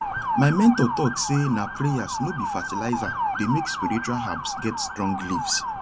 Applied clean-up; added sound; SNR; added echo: none; Motor vehicle (road) / Siren; 4 dB; none.